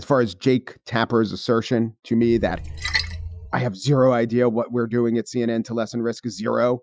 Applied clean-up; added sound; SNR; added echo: classical method Wiener filter.